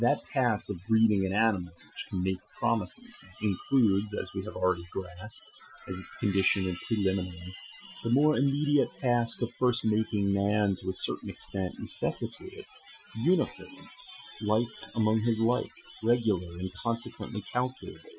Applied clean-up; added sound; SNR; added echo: classical method Wiener filter.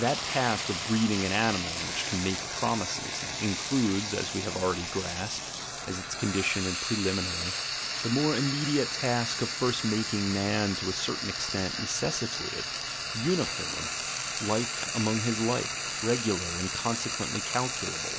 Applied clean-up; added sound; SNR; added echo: none; Frying (food); 3 dB; none.